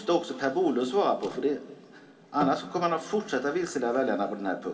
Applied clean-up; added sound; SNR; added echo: none; none; none; reverberation time 2.4 s.